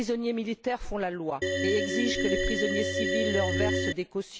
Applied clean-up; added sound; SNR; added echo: none; Organ; -3 dB; none.